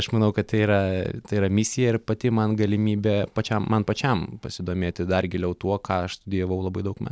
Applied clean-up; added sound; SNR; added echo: none; none; none; none.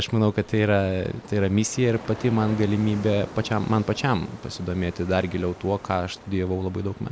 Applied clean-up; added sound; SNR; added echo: none; Ocean; 17 dB; none.